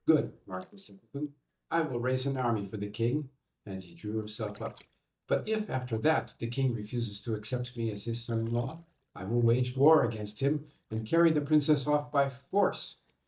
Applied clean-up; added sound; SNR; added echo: neural mask model DeepFilterNet 3.